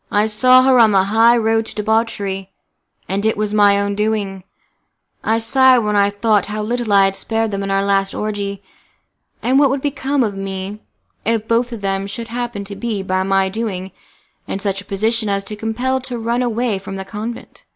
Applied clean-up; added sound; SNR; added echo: none; none; none; none.